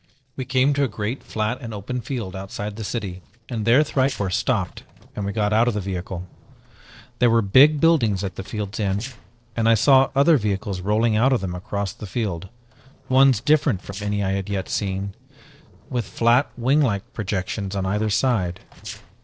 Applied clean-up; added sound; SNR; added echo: neural separator model SepFormer DNS4.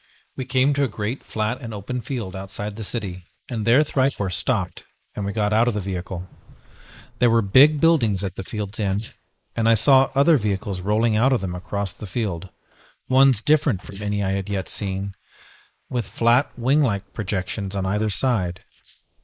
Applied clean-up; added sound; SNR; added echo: neural mask model Resemble Enhance denoiser.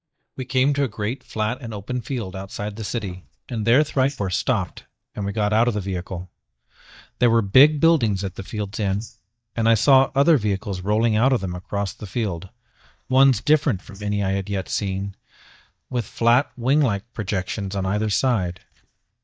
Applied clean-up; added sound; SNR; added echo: neural mask model DeepFilterNet 3.